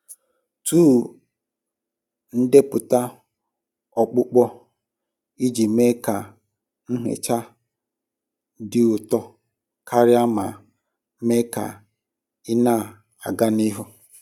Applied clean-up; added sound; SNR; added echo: none; none; none; none.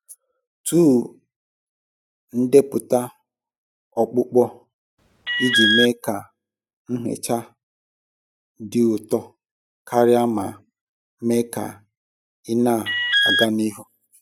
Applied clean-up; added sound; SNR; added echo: classical method spectral subtraction.